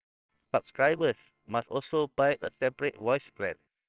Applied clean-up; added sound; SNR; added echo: neural separator model SepFormer WHAMR!.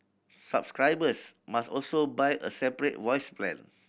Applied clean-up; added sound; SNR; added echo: none; none; none; none.